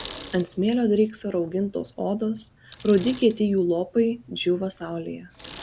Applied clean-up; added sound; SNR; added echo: none; Bicycle; 17 dB; none.